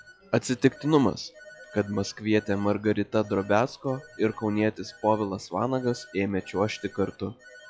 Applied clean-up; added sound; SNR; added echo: classical method log-MMSE.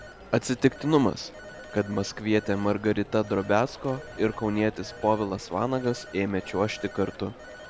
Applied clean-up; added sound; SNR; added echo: none; Telephone; 17 dB; none.